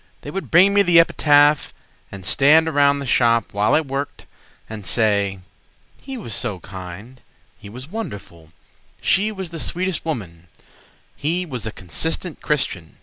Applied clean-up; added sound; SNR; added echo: none; none; none; none.